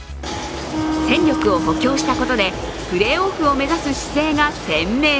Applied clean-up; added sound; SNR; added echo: none; Wind instrument, woodwind instrument; 4 dB; none.